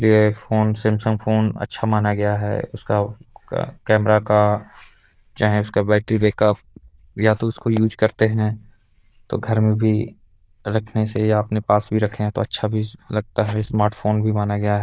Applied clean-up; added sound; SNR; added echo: neural diffusion model UNIVERSE++.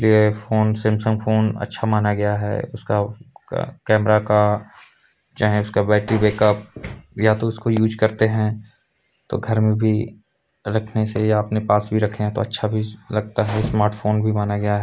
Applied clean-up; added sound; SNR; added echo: none; Explosion; 17 dB; none.